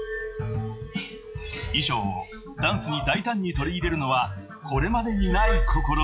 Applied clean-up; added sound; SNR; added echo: classical method log-MMSE.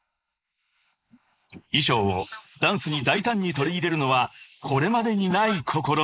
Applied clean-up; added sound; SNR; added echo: neural mask model Resemble Enhance denoiser.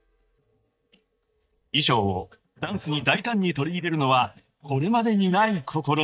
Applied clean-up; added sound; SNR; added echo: neural mask model DeepFilterNet 3.